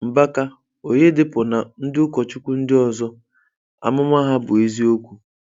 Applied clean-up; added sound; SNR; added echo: none; none; none; none.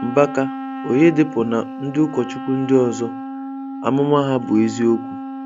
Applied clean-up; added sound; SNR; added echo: none; Wind instrument, woodwind instrument; 10 dB; none.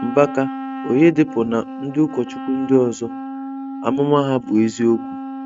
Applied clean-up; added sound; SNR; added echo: neural mask model RNNoise.